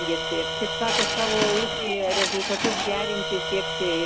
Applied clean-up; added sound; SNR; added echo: none; Subway, metro, underground / Engine + Tools; -1 dB; none.